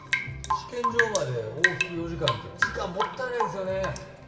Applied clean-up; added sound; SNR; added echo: none; Drip / Rain; -1 dB; reverberation time 1.9 s.